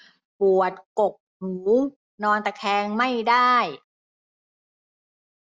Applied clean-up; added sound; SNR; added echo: none; none; none; none.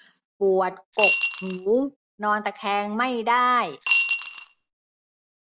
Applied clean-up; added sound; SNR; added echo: none; Coin (dropping) / Glass; -2 dB; none.